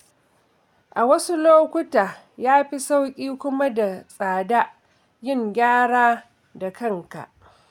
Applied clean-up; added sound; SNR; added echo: none; none; none; none.